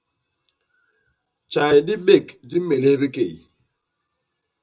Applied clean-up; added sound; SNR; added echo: none; none; none; reverberation time 0.2 s.